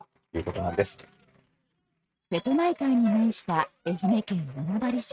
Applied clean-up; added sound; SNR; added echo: neural mask model RNNoise.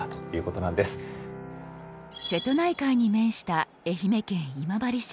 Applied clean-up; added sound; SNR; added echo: none; none; none; none.